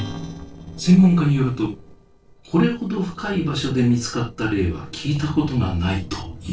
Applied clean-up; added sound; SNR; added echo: neural separator model SepFormer DNS4.